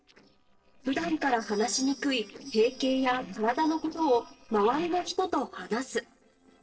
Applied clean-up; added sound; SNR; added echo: neural separator model SepFormer DNS4.